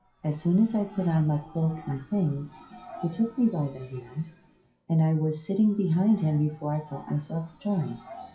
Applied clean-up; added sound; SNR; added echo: classical method WPE with log-MMSE.